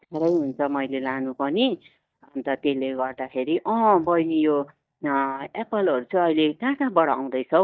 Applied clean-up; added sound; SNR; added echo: neural mask model DeepFilterNet 3.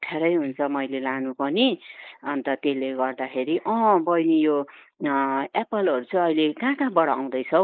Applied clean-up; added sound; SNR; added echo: neural mask model Resemble Enhance denoiser.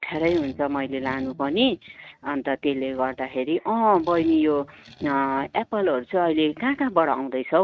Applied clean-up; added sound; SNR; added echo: neural mask model RNNoise.